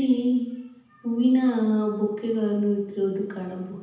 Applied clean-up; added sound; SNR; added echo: none; none; none; reverberation time 0.9 s.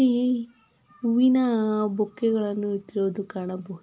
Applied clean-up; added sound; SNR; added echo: none; none; none; none.